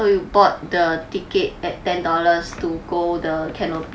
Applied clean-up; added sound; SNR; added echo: none; none; none; none.